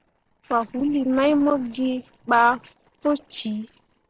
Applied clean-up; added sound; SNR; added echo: neural separator model SepFormer DNS4.